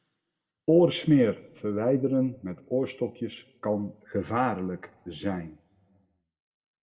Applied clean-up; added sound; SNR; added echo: none; none; none; reverberation time 0.5 s.